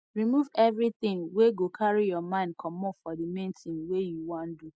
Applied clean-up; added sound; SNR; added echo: none; none; none; none.